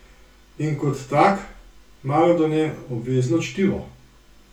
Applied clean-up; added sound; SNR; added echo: none; none; none; reverberation time 0.2 s.